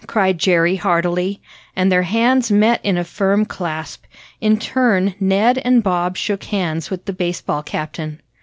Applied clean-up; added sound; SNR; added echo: none; none; none; none.